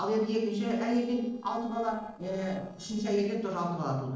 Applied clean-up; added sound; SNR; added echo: neural separator model SepFormer DNS4.